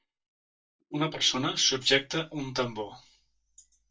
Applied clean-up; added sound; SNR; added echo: neural mask model DeepFilterNet 3.